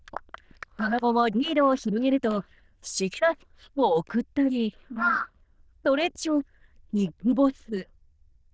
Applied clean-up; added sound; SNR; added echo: neural diffusion model UNIVERSE++.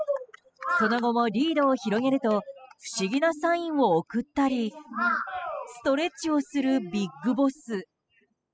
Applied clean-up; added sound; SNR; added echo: classical method spectral subtraction.